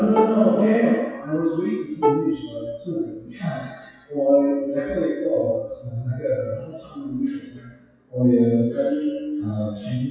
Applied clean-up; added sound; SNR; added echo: classical method WPE with log-MMSE.